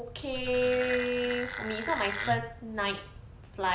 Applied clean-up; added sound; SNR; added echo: none; Wood; 6 dB; none.